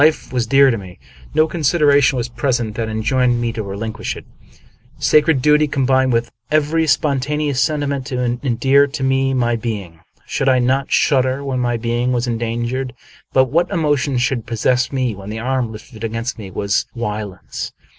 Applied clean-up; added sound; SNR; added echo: none; none; none; none.